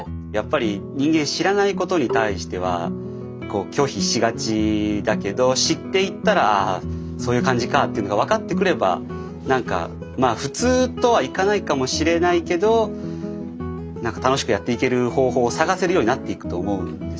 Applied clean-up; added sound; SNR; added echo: none; Marimba, xylophone; 8 dB; none.